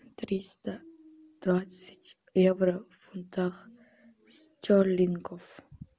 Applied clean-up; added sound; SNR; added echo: none; none; none; none.